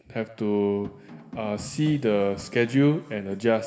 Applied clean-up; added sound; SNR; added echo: none; Drum; 18 dB; reverberation time 1.3 s.